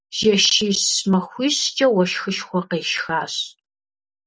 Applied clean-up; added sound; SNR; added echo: none; none; none; none.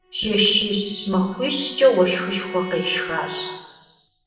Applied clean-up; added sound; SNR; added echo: none; Bowed string instrument; 16 dB; reverberation time 1.2 s.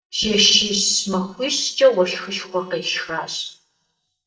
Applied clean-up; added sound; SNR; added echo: neural mask model DeepFilterNet 3.